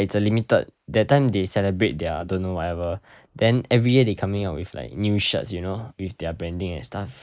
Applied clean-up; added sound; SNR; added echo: neural mask model Resemble Enhance denoiser.